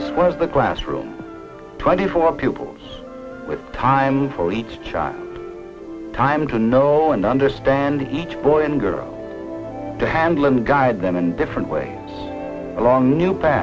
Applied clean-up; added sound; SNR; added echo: none; none; none; none.